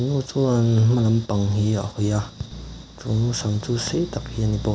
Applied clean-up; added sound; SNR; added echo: none; none; none; none.